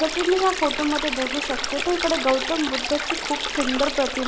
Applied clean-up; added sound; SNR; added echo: none; Stream; 3 dB; none.